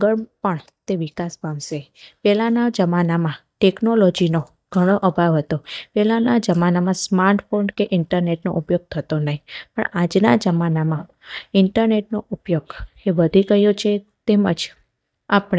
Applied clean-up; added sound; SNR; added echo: neural mask model DeepFilterNet 3.